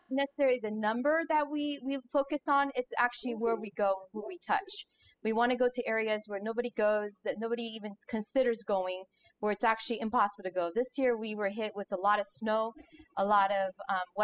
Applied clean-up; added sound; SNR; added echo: classical method spectral subtraction.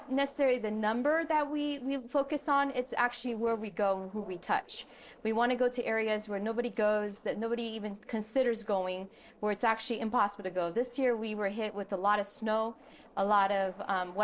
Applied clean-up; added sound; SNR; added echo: neural separator model SepFormer DNS4.